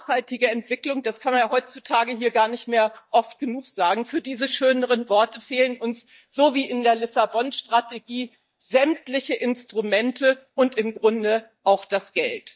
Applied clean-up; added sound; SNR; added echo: neural mask model DeepFilterNet 3.